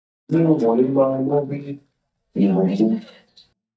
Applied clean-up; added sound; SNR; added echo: neural mask model DeepFilterNet 3.